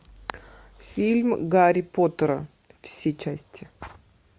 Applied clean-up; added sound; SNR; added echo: none; none; none; none.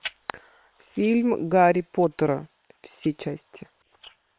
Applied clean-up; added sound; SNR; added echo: neural separator model SepFormer WHAM!.